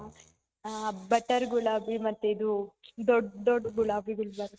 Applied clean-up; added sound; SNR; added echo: neural mask model RNNoise.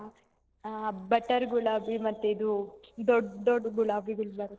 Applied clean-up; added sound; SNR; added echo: neural separator model SepFormer DNS4.